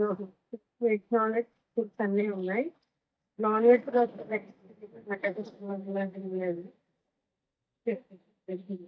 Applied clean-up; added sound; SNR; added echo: neural mask model DeepFilterNet 3.